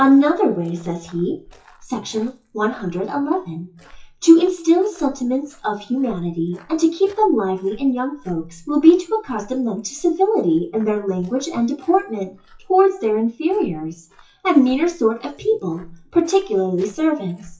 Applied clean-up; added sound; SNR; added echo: classical method WPE with log-MMSE.